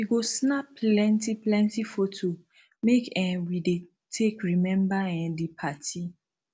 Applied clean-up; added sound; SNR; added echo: none; none; none; none.